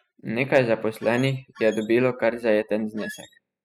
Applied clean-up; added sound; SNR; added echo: classical method spectral subtraction.